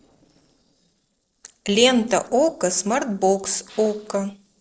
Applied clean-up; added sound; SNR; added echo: neural separator model SepFormer DNS4.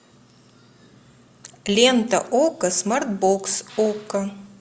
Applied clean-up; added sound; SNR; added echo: none; none; none; none.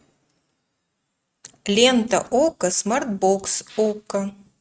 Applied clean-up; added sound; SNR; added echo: neural mask model RNNoise.